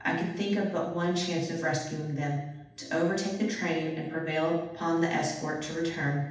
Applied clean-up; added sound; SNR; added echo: none; none; none; reverberation time 0.8 s.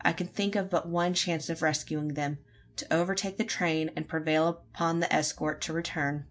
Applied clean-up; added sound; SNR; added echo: none; none; none; none.